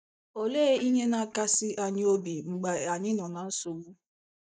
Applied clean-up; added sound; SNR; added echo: neural mask model DeepFilterNet 3.